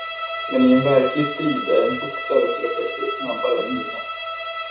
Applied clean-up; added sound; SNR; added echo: none; Bowed string instrument; 7 dB; reverberation time 0.6 s.